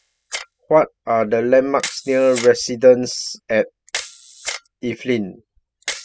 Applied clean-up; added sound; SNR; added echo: classical method spectral subtraction.